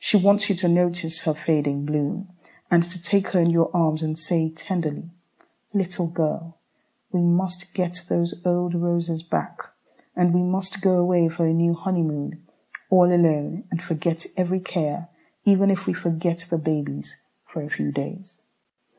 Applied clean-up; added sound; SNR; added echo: none; none; none; none.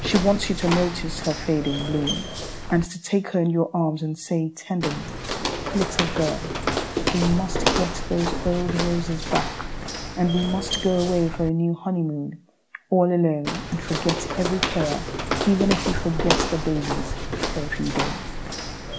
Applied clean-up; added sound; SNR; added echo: none; Walk, footsteps; 3 dB; none.